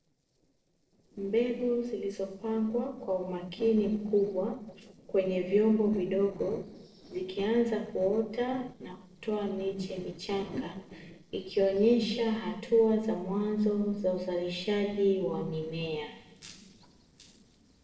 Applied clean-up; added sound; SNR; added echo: neural separator model SepFormer DNS4.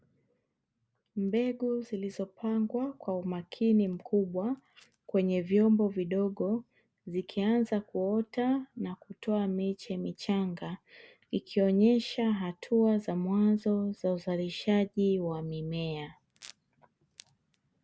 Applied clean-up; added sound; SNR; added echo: none; none; none; none.